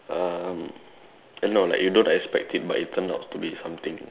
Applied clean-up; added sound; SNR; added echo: none; none; none; none.